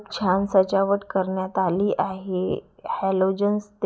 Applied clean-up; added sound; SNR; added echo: none; none; none; none.